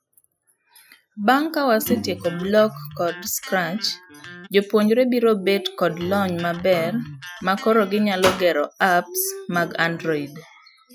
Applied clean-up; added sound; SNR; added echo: classical method Wiener filter.